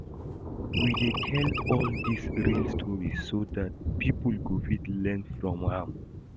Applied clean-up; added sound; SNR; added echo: none; Thunder + Animal; 1 dB; none.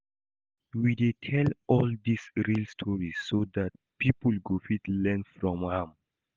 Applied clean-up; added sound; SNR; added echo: none; none; none; none.